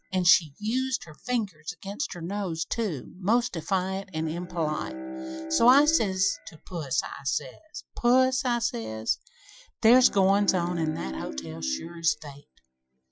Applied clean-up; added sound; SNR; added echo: classical method Wiener filter.